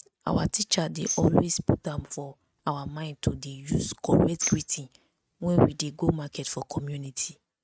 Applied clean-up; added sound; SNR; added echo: neural mask model RNNoise.